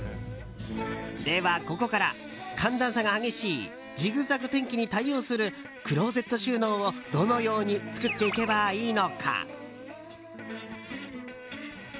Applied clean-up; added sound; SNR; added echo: none; Fart; 17 dB; none.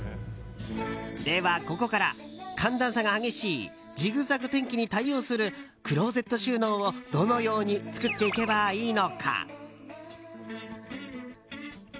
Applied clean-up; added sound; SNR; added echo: none; none; none; none.